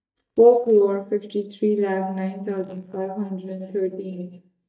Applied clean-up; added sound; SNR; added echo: neural mask model DeepFilterNet 3.